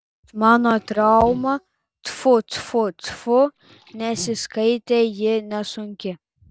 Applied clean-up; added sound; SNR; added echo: none; Liquid; 19 dB; none.